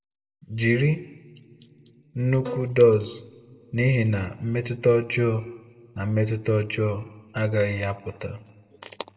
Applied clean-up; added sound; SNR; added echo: none; Bowed string instrument; 16 dB; reverberation time 0.6 s.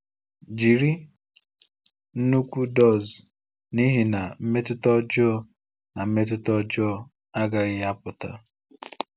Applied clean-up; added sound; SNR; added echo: none; none; none; none.